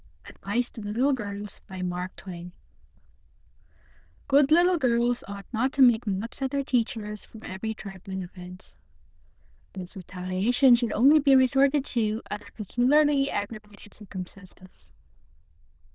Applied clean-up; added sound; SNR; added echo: neural diffusion model UNIVERSE++.